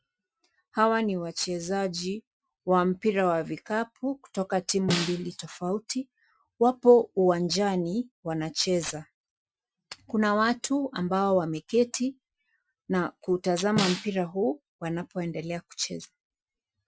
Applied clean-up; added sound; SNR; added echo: classical method Wiener filter.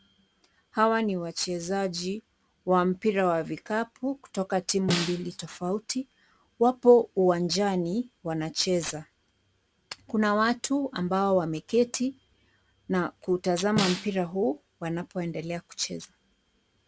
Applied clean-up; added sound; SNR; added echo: none; Snare drum; 7 dB; none.